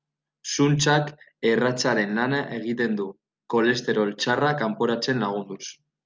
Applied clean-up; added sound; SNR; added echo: none; none; none; none.